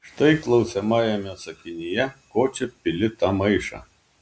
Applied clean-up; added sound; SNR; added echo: none; none; none; none.